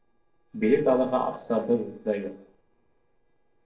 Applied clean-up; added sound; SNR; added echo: neural separator model SepFormer DNS4.